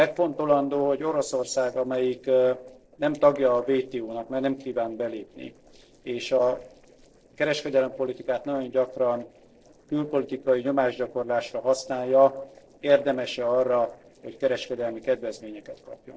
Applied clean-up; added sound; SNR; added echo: neural separator model SepFormer DNS4.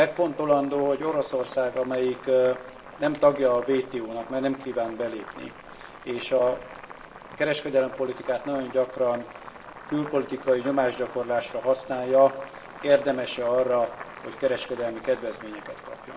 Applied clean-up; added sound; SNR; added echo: none; Boiling; 17 dB; reverberation time 0.9 s.